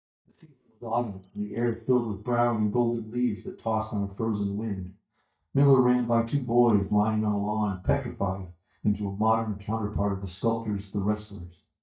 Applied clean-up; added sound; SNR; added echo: neural mask model DeepFilterNet 3.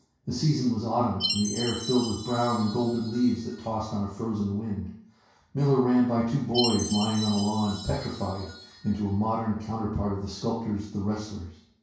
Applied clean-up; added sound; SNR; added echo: none; Chime; 12 dB; reverberation time 0.6 s.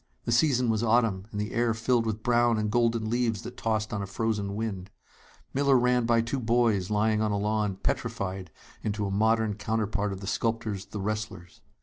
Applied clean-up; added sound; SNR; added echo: none; none; none; none.